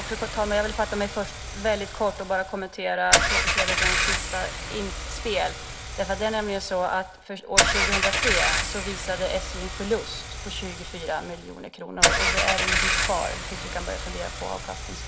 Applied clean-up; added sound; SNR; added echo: none; Engine / Car; -2 dB; none.